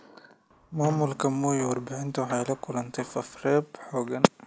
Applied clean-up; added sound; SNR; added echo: none; Snare drum + Hammer; 17 dB; none.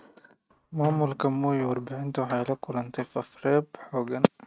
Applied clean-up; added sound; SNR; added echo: neural mask model RNNoise.